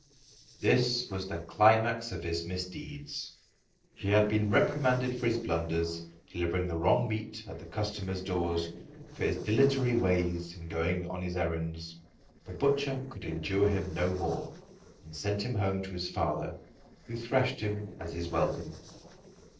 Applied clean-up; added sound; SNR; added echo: neural separator model SepFormer DNS4.